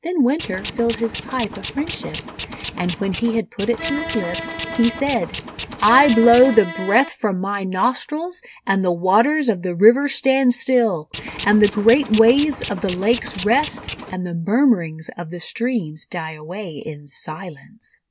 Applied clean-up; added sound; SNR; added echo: none; Accordion + Tools; 11 dB; none.